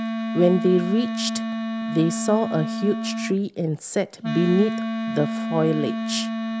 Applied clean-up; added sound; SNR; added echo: none; Wind instrument, woodwind instrument; 4 dB; none.